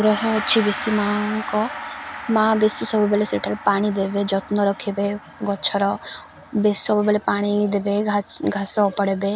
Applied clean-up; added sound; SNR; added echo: none; Gong; 13 dB; none.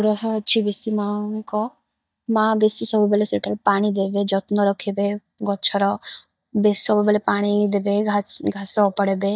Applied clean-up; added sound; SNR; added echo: neural mask model DeepFilterNet 3.